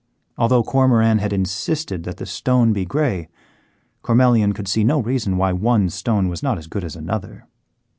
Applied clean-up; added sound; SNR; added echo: none; none; none; none.